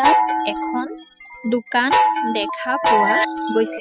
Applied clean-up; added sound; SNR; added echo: classical method spectral subtraction.